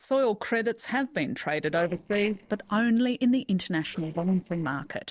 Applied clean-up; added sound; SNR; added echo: neural separator model SepFormer DNS4.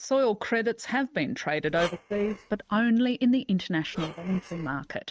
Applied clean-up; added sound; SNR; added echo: neural mask model RNNoise.